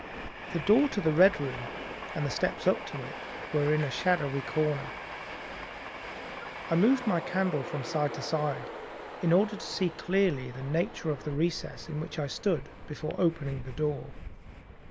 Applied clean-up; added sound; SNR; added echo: none; Train; 10 dB; none.